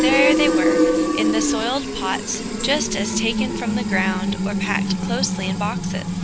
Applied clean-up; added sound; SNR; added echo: none; Fill (with liquid); -4 dB; none.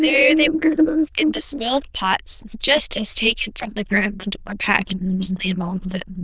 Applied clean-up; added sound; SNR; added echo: neural diffusion model UNIVERSE++.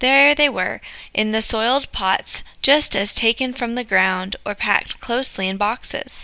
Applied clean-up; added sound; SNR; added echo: none; none; none; none.